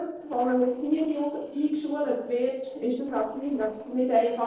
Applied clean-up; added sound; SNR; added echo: neural separator model SepFormer DNS4.